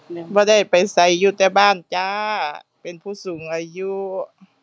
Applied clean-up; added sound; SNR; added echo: none; none; none; none.